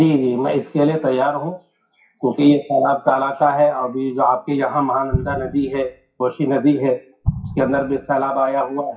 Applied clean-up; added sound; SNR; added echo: classical method WPE with log-MMSE.